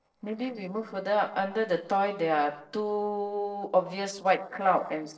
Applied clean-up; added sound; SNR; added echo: neural separator model SepFormer DNS4.